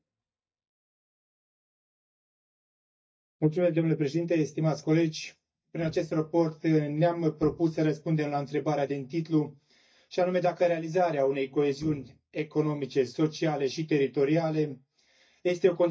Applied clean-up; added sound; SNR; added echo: neural mask model DeepFilterNet 3.